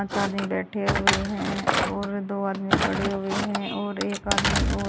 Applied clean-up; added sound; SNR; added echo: none; Thump, thud; -1 dB; none.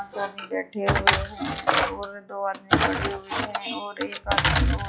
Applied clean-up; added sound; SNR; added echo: classical method log-MMSE.